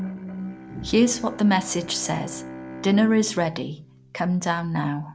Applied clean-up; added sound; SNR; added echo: none; Bowed string instrument; 14 dB; none.